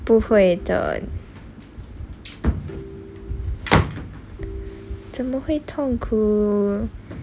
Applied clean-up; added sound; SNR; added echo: none; Ringtone; 20 dB; none.